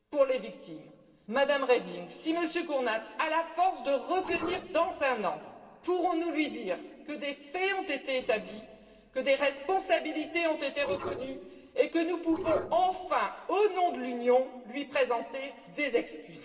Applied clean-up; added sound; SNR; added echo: neural separator model SepFormer DNS4.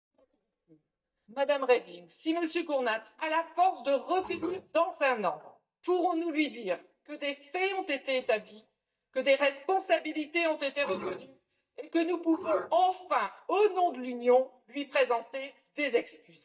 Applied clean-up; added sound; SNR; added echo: neural mask model DeepFilterNet 3.